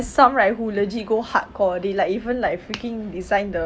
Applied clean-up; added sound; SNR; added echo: none; none; none; none.